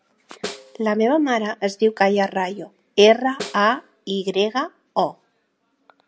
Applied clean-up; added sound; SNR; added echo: none; Snare drum; 17 dB; none.